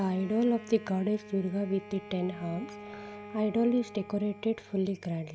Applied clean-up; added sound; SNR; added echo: none; Bowed string instrument; 16 dB; none.